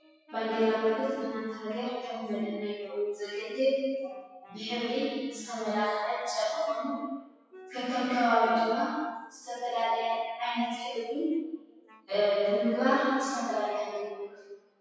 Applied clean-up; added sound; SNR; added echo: classical method WPE with log-MMSE.